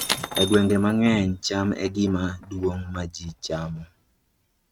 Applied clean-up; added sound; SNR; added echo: neural mask model RNNoise.